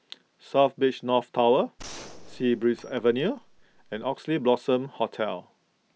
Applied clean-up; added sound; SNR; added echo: none; Gunshot, gunfire; 19 dB; none.